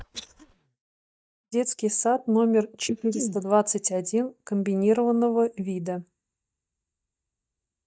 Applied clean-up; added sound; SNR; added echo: neural mask model DeepFilterNet 3.